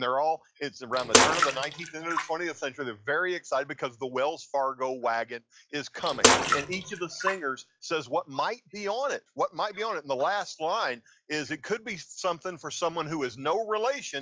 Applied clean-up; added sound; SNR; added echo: classical method log-MMSE.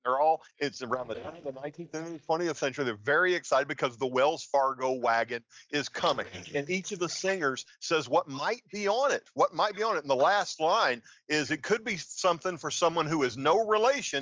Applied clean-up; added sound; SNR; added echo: neural mask model DeepFilterNet 3.